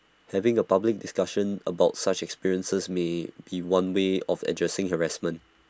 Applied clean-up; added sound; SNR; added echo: none; none; none; none.